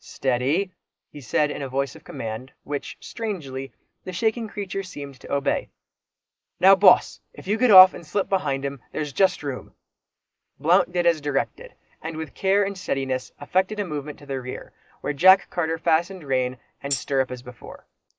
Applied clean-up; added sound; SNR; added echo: neural mask model Resemble Enhance denoiser.